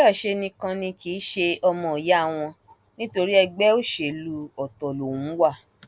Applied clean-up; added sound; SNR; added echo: none; none; none; none.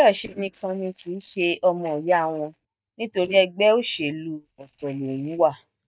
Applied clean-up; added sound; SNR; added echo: neural mask model DeepFilterNet 3.